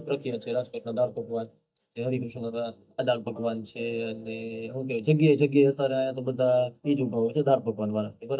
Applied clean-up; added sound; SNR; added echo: neural mask model DeepFilterNet 3.